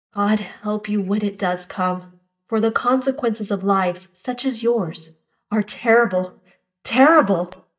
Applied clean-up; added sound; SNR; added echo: neural mask model DeepFilterNet 3.